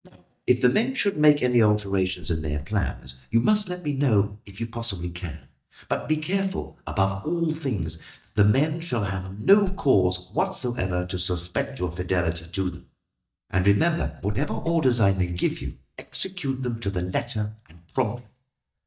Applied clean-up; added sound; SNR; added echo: neural mask model DeepFilterNet 3.